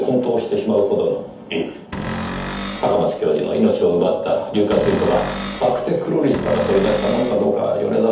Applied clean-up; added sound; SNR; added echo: none; Cupboard open or close; 9 dB; reverberation time 0.6 s.